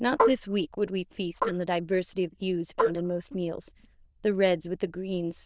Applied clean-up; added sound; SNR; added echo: neural diffusion model UNIVERSE++.